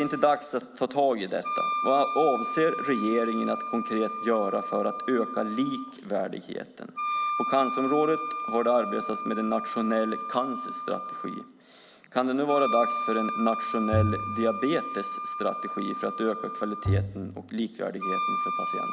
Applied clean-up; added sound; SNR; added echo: none; Bowed string instrument + Wind instrument, woodwind instrument; 4 dB; none.